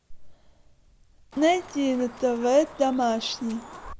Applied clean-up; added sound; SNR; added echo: none; Chicken, rooster; 18 dB; none.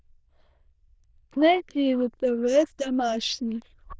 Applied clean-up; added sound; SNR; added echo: neural diffusion model UNIVERSE++.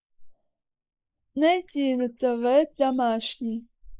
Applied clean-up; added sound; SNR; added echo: neural mask model Resemble Enhance denoiser.